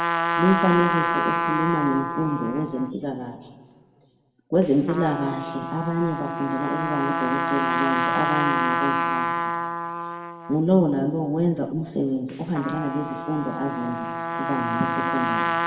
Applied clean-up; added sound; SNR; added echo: none; Trumpet; 1 dB; reverberation time 1.6 s.